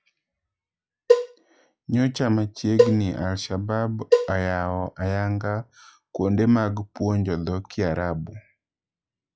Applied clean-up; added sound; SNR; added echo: classical method log-MMSE.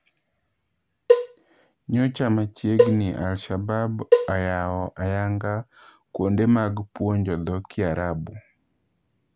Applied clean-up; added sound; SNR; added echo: none; Cowbell; -1 dB; none.